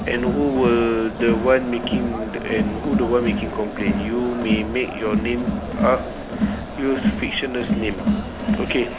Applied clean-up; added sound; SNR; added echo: none; Crowd; 1 dB; none.